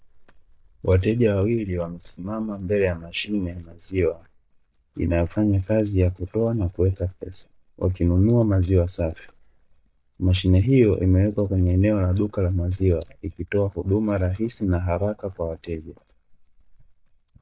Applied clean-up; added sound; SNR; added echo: neural mask model DeepFilterNet 3.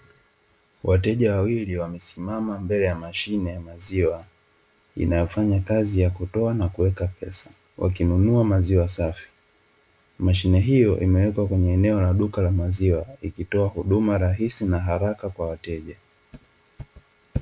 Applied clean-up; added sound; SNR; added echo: none; none; none; none.